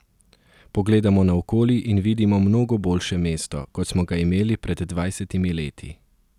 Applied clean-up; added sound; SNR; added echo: none; none; none; none.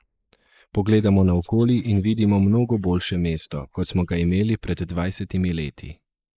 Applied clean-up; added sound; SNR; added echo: neural mask model Resemble Enhance denoiser.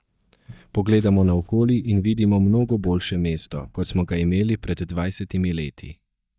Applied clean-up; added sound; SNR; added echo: neural mask model DeepFilterNet 3.